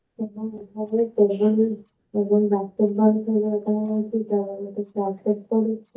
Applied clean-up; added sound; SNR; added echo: neural mask model DeepFilterNet 3.